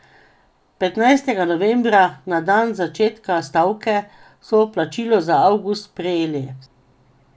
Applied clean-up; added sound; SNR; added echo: none; none; none; none.